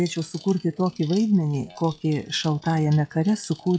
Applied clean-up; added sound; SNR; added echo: classical method log-MMSE.